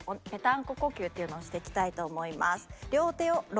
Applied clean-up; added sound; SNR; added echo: none; none; none; none.